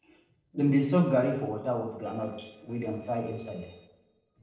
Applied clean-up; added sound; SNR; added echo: neural separator model SepFormer DNS4.